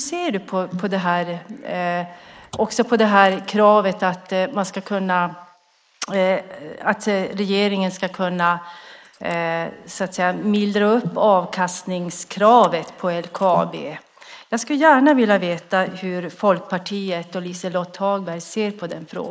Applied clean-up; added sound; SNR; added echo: neural mask model Resemble Enhance denoiser.